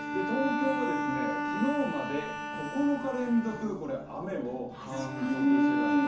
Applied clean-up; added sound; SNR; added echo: none; Bowed string instrument; 4 dB; reverberation time 0.9 s.